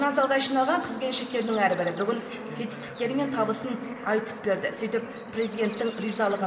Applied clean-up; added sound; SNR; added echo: none; Bird / Insect / Frog; 11 dB; reverberation time 1.7 s.